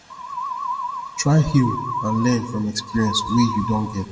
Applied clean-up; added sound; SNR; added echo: none; Musical instrument; 7 dB; reverberation time 1.2 s.